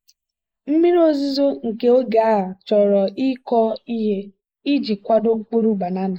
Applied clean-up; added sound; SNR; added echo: neural mask model Resemble Enhance denoiser.